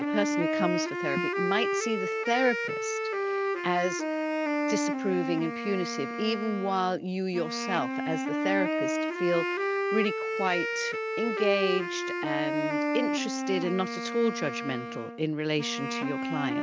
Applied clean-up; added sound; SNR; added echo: none; Wind instrument, woodwind instrument; 0 dB; none.